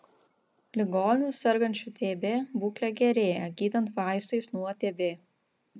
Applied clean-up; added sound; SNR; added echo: none; none; none; none.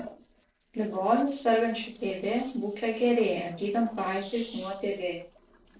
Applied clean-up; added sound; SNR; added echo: neural separator model SepFormer DNS4.